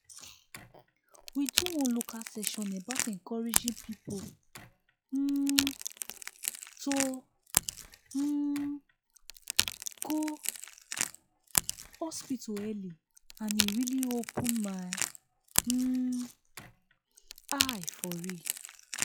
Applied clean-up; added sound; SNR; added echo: classical method log-MMSE.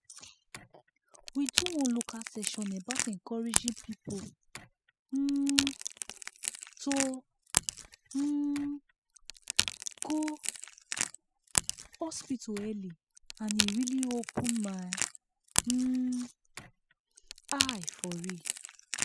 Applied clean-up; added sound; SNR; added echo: classical method spectral subtraction.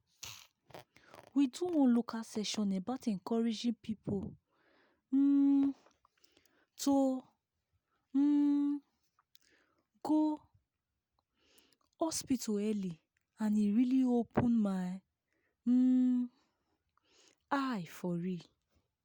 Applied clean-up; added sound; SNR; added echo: none; none; none; none.